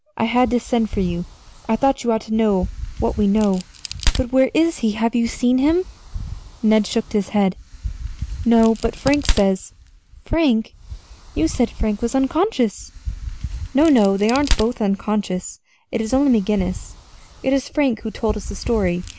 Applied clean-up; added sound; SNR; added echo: none; Crack; 9 dB; none.